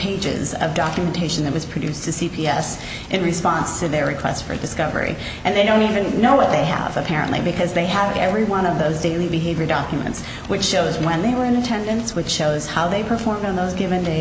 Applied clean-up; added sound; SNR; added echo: none; none; none; none.